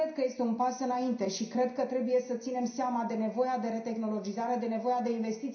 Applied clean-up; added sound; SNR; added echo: none; none; none; reverberation time 0.5 s.